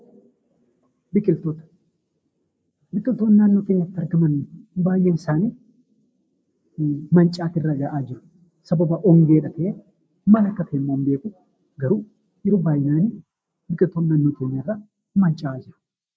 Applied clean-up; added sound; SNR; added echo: neural mask model Resemble Enhance denoiser.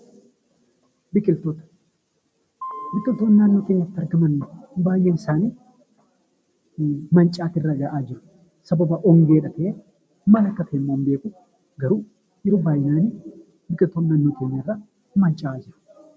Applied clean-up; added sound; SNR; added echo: none; Piano; 17 dB; none.